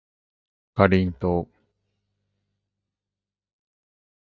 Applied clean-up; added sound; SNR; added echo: neural mask model DeepFilterNet 3.